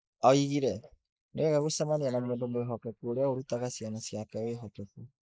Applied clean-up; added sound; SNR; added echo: neural mask model Resemble Enhance denoiser.